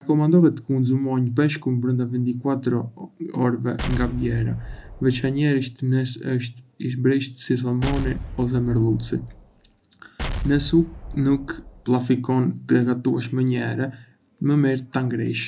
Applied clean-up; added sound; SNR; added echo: none; Explosion; 10 dB; none.